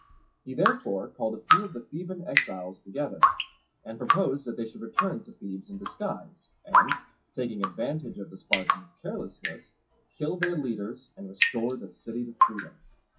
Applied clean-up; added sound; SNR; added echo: classical method WPE with log-MMSE.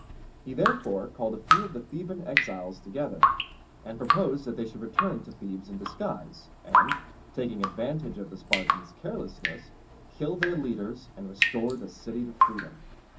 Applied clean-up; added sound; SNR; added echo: none; Drip; -3 dB; reverberation time 0.4 s.